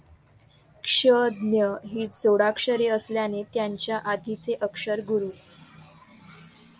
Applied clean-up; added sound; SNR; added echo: none; none; none; none.